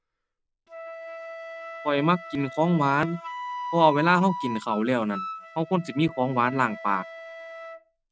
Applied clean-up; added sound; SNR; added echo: none; Wind instrument, woodwind instrument; 11 dB; none.